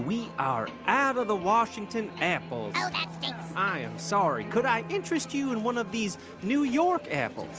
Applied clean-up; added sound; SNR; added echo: none; Bowed string instrument; 16 dB; none.